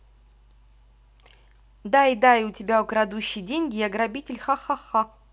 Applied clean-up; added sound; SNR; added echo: none; none; none; none.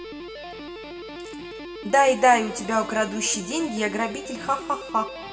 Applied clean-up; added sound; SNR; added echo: none; Guitar; 12 dB; reverberation time 1.3 s.